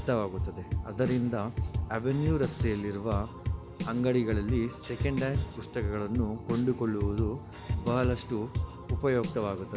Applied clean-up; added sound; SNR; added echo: none; Drum kit; 3 dB; none.